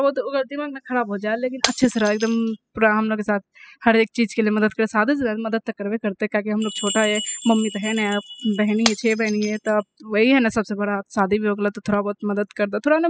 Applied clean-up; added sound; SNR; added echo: classical method spectral subtraction.